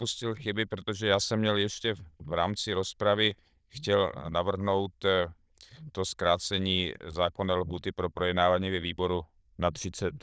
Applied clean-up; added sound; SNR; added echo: neural diffusion model UNIVERSE++.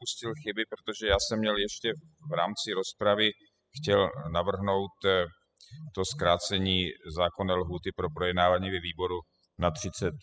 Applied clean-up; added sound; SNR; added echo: classical method spectral subtraction.